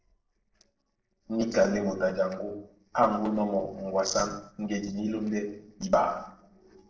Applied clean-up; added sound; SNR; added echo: neural separator model SepFormer DNS4.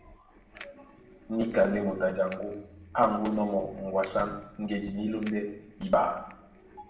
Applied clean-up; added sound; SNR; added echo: none; Crackle; 19 dB; reverberation time 0.7 s.